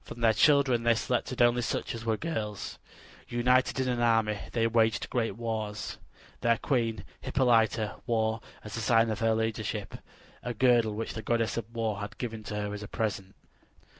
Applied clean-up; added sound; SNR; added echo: none; none; none; none.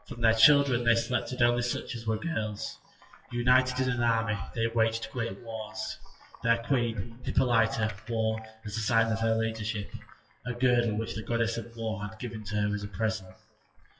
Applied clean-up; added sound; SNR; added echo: classical method WPE with log-MMSE.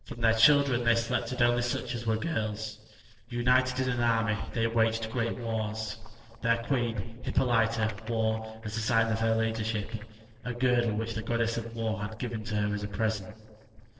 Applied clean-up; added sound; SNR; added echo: neural separator model SepFormer DNS4.